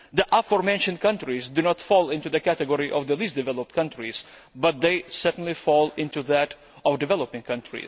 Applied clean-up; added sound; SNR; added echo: none; none; none; none.